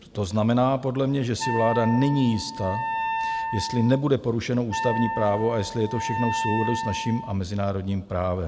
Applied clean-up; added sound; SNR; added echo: none; Wind instrument, woodwind instrument; 5 dB; none.